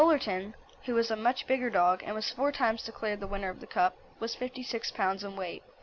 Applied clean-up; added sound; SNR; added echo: none; none; none; none.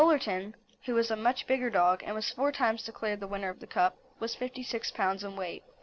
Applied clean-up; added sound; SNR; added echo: neural separator model SepFormer DNS4.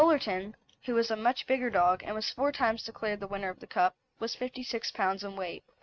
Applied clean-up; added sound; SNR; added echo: neural mask model RNNoise.